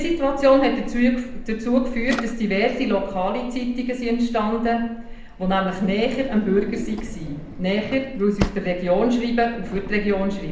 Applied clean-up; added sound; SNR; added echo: none; Drawer open or close; 10 dB; reverberation time 0.7 s.